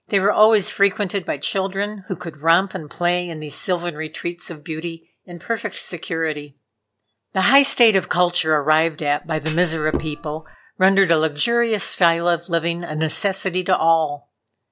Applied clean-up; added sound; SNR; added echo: none; Thump, thud; 8 dB; none.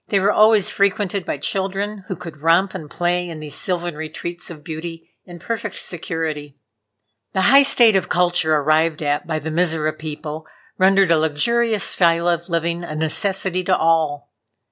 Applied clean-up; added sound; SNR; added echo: none; none; none; none.